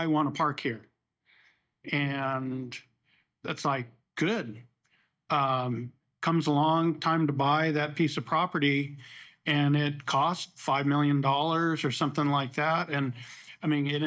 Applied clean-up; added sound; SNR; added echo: neural mask model DeepFilterNet 3.